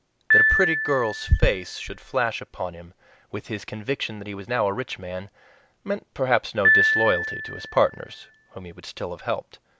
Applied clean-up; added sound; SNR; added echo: none; Piano; 1 dB; none.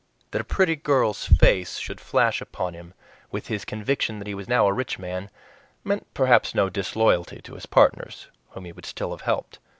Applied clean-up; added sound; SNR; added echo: none; none; none; none.